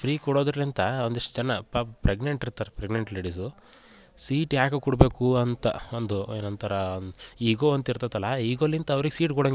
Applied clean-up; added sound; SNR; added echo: none; none; none; none.